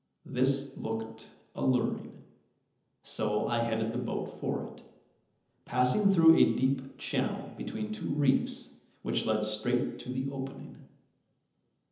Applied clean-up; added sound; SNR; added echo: none; none; none; reverberation time 0.9 s.